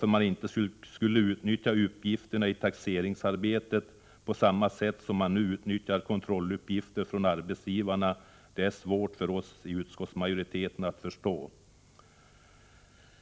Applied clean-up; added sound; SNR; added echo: none; none; none; none.